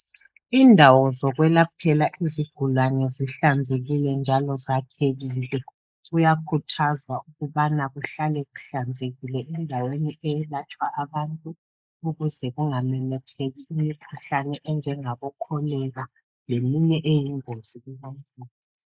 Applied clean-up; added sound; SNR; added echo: neural mask model Resemble Enhance denoiser.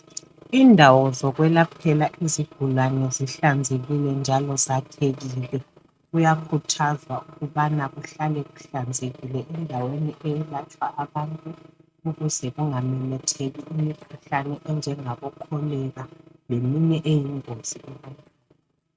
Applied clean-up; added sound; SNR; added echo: neural mask model RNNoise.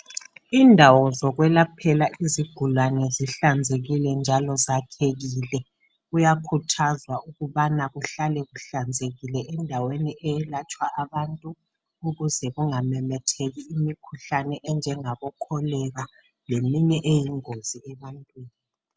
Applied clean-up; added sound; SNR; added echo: none; none; none; none.